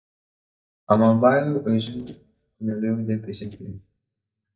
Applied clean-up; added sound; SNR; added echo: neural mask model DeepFilterNet 3.